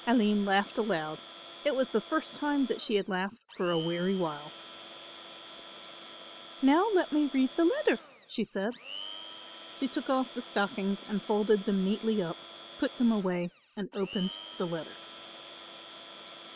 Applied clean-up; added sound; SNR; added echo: none; Domestic sounds, home sounds; 15 dB; none.